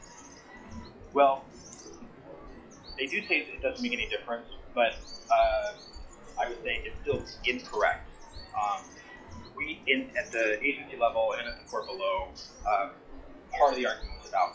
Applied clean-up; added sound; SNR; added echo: classical method log-MMSE.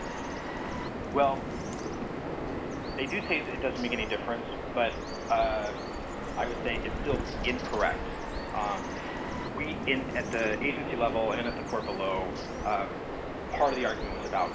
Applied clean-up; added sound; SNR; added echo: none; Bird vocalization, bird call, bird song; 2 dB; none.